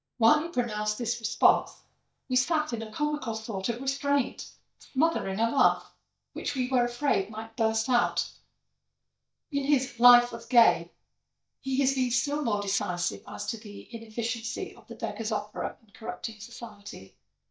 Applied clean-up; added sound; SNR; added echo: neural mask model DeepFilterNet 3.